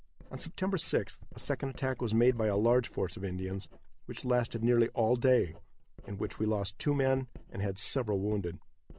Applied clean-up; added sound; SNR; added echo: none; Writing; 16 dB; none.